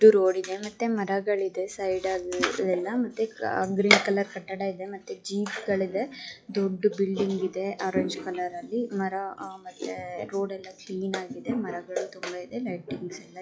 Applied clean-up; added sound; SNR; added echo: classical method log-MMSE.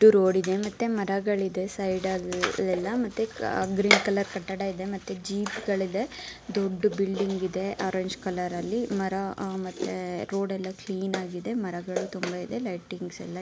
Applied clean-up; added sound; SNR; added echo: none; none; none; none.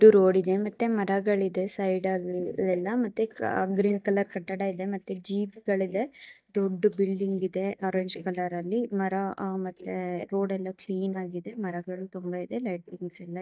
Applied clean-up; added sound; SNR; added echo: neural mask model DeepFilterNet 3.